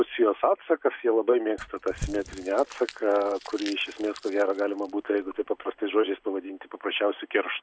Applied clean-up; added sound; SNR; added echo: none; Crumpling, crinkling / Crushing; 16 dB; none.